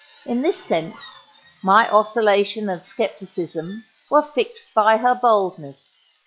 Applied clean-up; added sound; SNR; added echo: classical method log-MMSE.